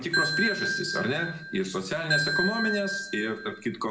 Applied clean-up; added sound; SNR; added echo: none; Ringtone / Bell; 0 dB; reverberation time 1.5 s.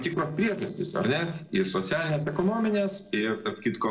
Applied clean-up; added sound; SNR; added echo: neural separator model SepFormer DNS4.